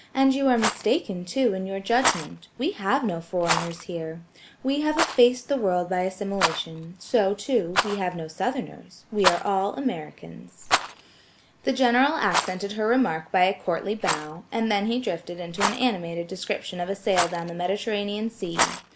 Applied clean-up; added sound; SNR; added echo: none; Rattle; 7 dB; none.